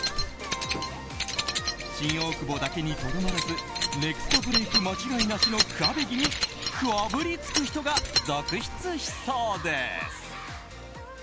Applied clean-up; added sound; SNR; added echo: none; Keys jangling; 1 dB; none.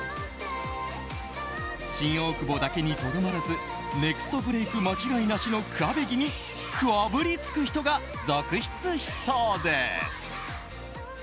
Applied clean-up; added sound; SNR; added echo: none; none; none; none.